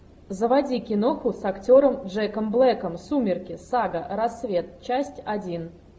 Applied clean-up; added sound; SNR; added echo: none; none; none; none.